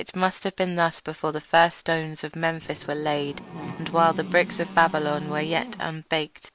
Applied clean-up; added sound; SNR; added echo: none; Buzz; 11 dB; none.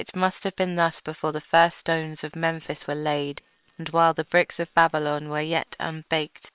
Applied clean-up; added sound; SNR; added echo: neural separator model SepFormer WHAM!.